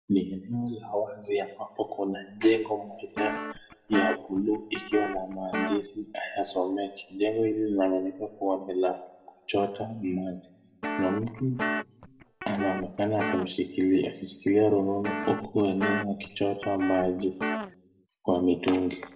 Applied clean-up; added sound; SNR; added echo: none; Guitar; 5 dB; reverberation time 1.0 s.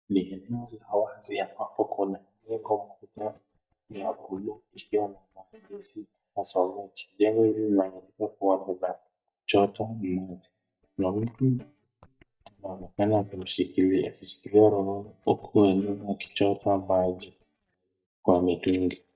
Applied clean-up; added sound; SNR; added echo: neural mask model DeepFilterNet 3.